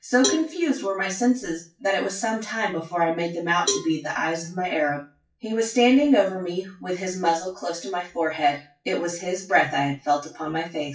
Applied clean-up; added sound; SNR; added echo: classical method WPE with log-MMSE.